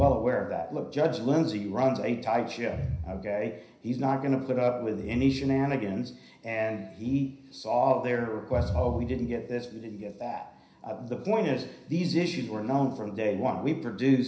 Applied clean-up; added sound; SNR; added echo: none; none; none; reverberation time 0.5 s.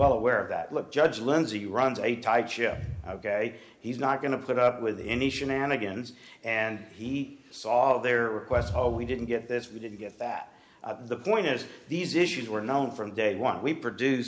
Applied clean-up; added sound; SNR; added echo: none; none; none; none.